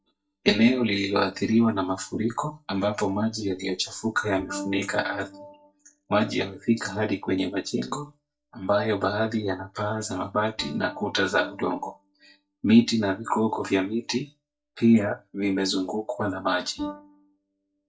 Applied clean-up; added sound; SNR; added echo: neural mask model DeepFilterNet 3.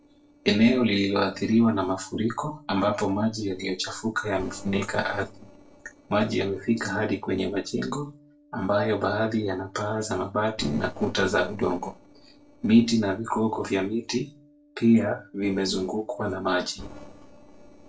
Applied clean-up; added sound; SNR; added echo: neural separator model SepFormer DNS4.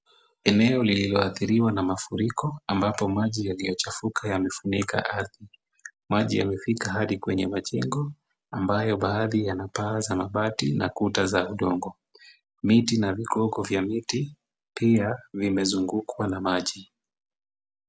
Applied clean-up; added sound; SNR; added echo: none; none; none; none.